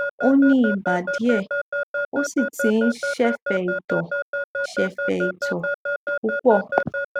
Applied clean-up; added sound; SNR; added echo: none; Alarm / Keyboard (musical); 4 dB; none.